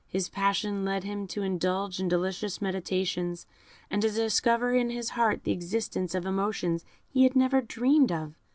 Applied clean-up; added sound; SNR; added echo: none; none; none; none.